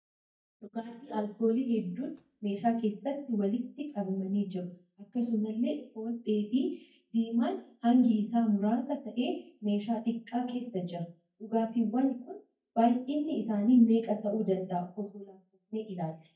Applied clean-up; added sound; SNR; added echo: neural mask model DeepFilterNet 3.